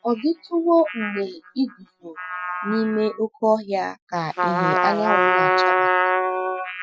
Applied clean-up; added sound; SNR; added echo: classical method Wiener filter.